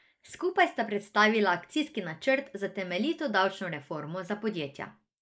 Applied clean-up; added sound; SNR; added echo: neural mask model Resemble Enhance denoiser.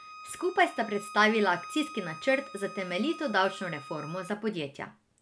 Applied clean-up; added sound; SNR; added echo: none; Bowed string instrument; 16 dB; none.